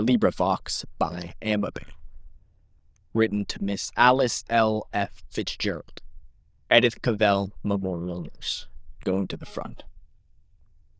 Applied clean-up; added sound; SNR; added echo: neural diffusion model UNIVERSE++.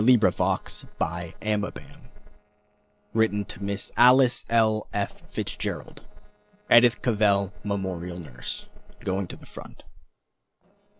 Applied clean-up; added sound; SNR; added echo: neural separator model SepFormer DNS4.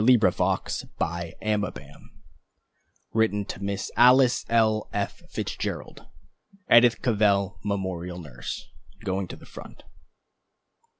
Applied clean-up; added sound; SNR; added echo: none; none; none; none.